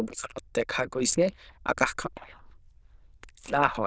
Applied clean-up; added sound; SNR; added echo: neural diffusion model UNIVERSE++.